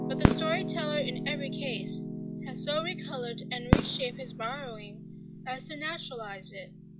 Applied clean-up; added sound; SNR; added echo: none; Piano + Fireworks; -2 dB; none.